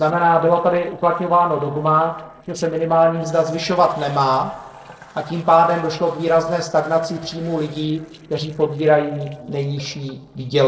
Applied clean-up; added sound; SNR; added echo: neural separator model SepFormer DNS4.